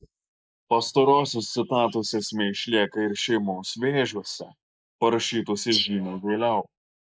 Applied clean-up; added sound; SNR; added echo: neural mask model Resemble Enhance denoiser.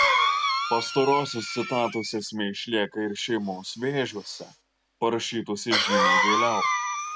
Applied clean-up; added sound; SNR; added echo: none; Cough; -1 dB; none.